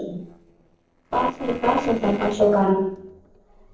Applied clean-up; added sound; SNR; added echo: neural separator model SepFormer DNS4.